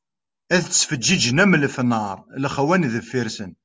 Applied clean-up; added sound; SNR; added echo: none; none; none; none.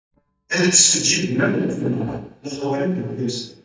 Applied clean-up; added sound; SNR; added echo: neural mask model DeepFilterNet 3.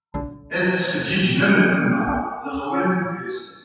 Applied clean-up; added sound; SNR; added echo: classical method WPE with log-MMSE.